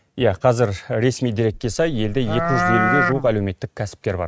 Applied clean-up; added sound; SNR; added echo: neural mask model RNNoise.